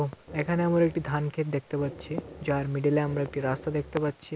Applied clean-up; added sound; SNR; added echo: none; Growling; 17 dB; none.